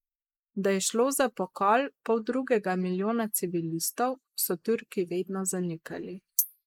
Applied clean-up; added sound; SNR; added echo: neural mask model Resemble Enhance denoiser.